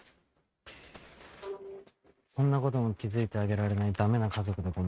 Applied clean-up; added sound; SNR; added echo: neural mask model RNNoise.